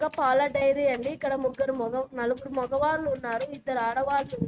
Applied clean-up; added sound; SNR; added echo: neural mask model RNNoise.